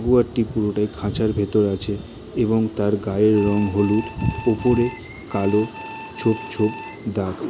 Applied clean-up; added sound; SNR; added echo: none; Alarm; 14 dB; none.